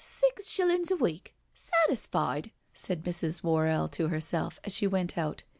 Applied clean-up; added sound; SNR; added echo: none; none; none; none.